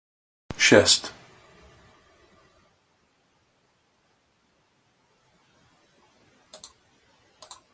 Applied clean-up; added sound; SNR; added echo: none; none; none; none.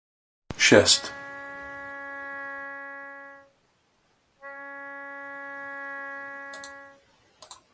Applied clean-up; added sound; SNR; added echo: none; Wind instrument, woodwind instrument; 10 dB; none.